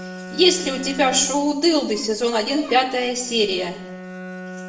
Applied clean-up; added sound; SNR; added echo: none; Bowed string instrument; 15 dB; reverberation time 0.7 s.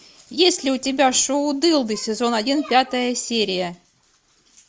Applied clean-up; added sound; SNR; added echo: none; none; none; none.